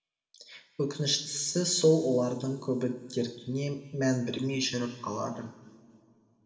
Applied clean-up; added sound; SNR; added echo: none; none; none; reverberation time 2.5 s.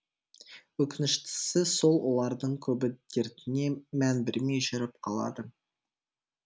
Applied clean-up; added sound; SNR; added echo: none; none; none; none.